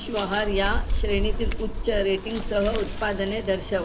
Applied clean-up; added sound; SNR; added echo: none; Scissors; 1 dB; none.